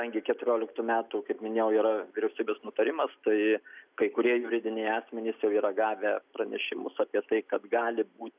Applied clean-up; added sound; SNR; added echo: none; none; none; none.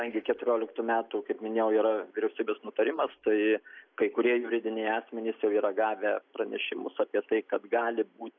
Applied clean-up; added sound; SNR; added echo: neural mask model Resemble Enhance denoiser.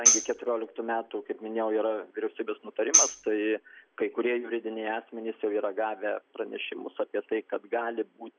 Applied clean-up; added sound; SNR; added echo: none; Tambourine; -4 dB; none.